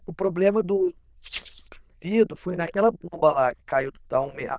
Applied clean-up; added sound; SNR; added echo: neural diffusion model UNIVERSE++.